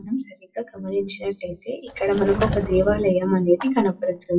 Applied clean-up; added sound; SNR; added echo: classical method WPE with log-MMSE.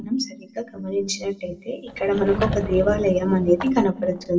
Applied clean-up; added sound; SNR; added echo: none; Sliding door / Wood; 9 dB; reverberation time 1.4 s.